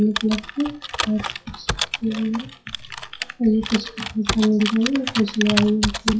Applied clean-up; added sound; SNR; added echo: classical method WPE with log-MMSE.